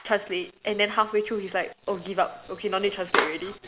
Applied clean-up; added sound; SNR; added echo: none; Clapping; 8 dB; none.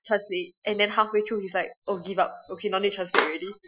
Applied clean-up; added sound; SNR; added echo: classical method Wiener filter.